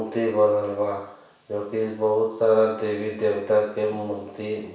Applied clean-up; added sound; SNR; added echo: none; none; none; reverberation time 0.7 s.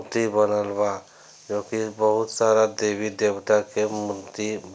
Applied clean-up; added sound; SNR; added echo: none; none; none; none.